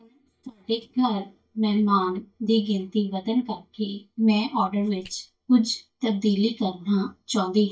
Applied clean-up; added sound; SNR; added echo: neural mask model DeepFilterNet 3.